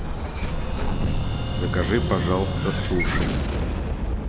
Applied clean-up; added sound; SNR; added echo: none; Explosion; -3 dB; none.